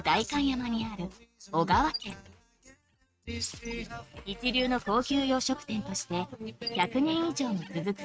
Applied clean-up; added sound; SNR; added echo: neural mask model RNNoise.